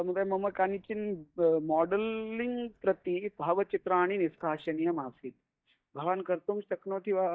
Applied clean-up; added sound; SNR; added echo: neural mask model DeepFilterNet 3.